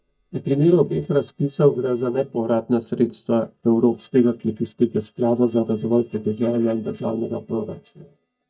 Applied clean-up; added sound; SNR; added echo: neural mask model DeepFilterNet 3.